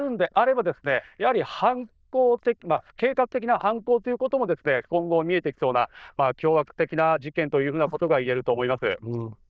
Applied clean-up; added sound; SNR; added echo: neural diffusion model UNIVERSE++.